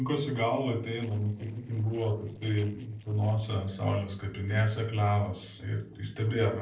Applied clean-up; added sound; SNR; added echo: neural separator model SepFormer DNS4.